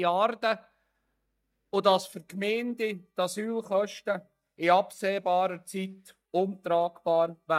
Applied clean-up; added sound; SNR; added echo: neural mask model DeepFilterNet 3.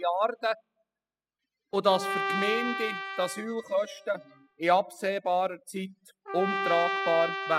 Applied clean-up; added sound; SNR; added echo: classical method spectral subtraction.